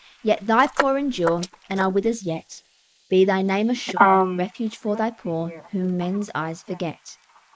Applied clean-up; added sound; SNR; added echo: neural mask model Resemble Enhance denoiser.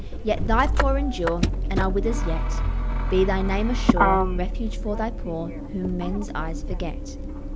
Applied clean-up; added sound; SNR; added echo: none; Motor vehicle (road); -4 dB; none.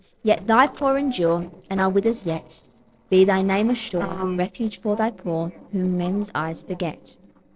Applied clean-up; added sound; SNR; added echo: neural separator model SepFormer DNS4.